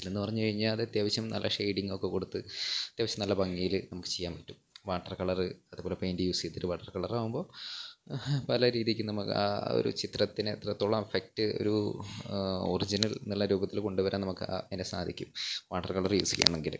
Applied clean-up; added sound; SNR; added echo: none; none; none; none.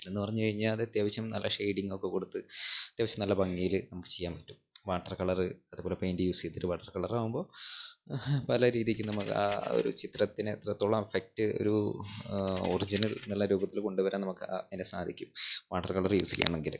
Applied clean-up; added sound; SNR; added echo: classical method log-MMSE.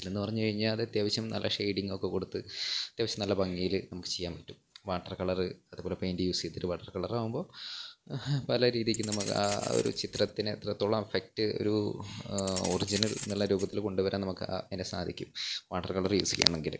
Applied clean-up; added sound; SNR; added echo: none; Keys jangling; 9 dB; none.